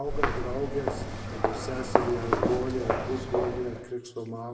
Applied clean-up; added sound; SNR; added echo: none; Walk, footsteps; -3 dB; reverberation time 1.0 s.